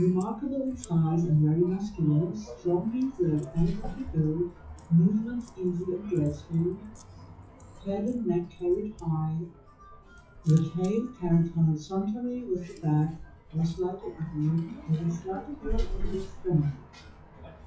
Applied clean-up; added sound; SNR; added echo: classical method WPE with log-MMSE.